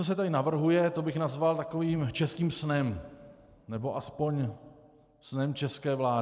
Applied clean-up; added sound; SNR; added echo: none; none; none; none.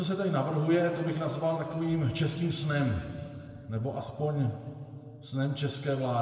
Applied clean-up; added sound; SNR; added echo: none; none; none; reverberation time 2.3 s.